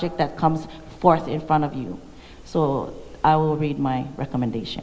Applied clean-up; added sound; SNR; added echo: none; none; none; none.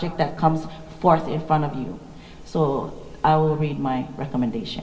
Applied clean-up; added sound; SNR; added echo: none; none; none; reverberation time 2.3 s.